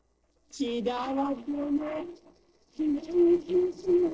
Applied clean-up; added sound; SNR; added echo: neural separator model SepFormer DNS4.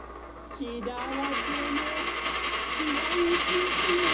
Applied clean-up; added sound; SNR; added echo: none; Coin (dropping); -3 dB; reverberation time 0.2 s.